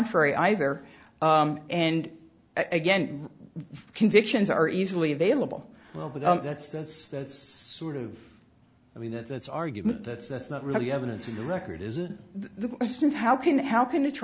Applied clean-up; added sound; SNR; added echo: none; none; none; none.